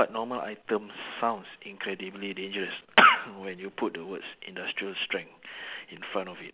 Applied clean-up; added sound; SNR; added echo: none; none; none; none.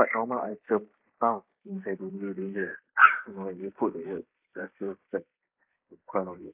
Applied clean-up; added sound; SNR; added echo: neural mask model Resemble Enhance denoiser.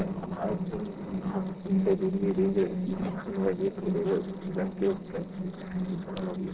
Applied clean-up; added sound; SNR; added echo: neural separator model SepFormer DNS4.